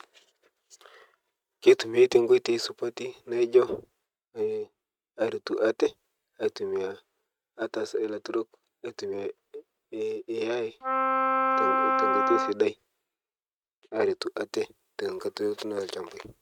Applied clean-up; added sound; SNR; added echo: neural mask model RNNoise.